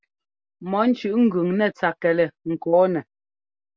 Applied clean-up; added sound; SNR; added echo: none; none; none; none.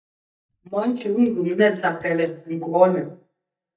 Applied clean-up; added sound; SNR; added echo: neural mask model DeepFilterNet 3.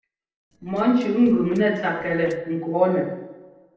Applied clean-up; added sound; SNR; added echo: neural separator model SepFormer DNS4.